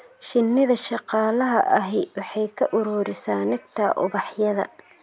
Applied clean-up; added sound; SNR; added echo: none; none; none; none.